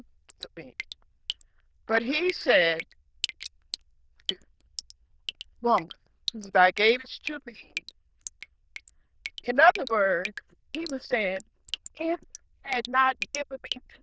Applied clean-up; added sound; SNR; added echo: neural diffusion model UNIVERSE++.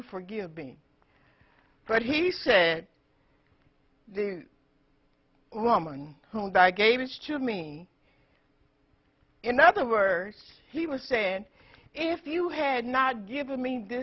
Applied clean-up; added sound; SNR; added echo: none; none; none; none.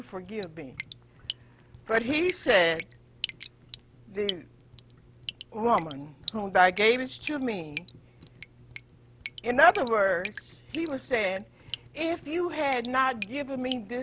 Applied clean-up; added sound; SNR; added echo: none; Drip; 14 dB; none.